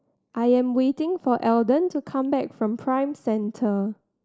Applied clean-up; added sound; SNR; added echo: neural mask model Resemble Enhance denoiser.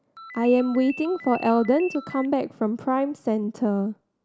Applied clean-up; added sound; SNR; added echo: none; Ringtone; 17 dB; none.